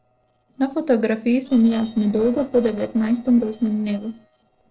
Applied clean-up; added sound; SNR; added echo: neural separator model SepFormer DNS4.